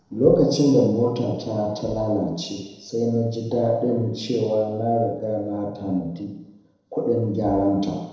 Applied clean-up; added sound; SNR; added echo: neural separator model SepFormer DNS4.